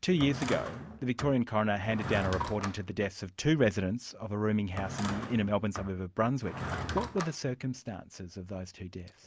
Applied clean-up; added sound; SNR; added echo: none; Drawer open or close / Wood; 10 dB; none.